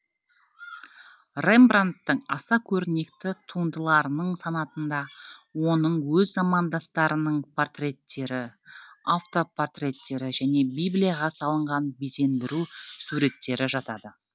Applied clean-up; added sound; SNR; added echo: none; none; none; none.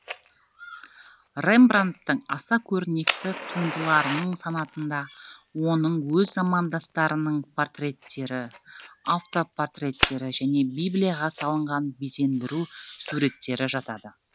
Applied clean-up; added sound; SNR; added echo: none; Fire; 12 dB; none.